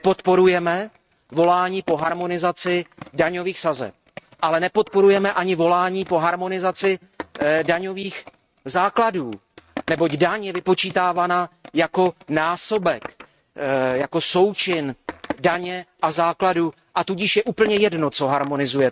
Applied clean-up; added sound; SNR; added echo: neural mask model RNNoise.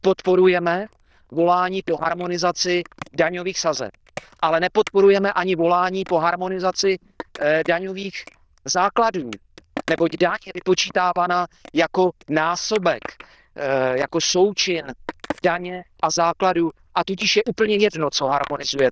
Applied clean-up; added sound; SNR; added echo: neural diffusion model UNIVERSE++.